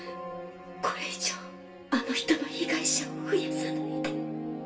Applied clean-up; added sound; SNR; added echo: none; none; none; reverberation time 0.2 s.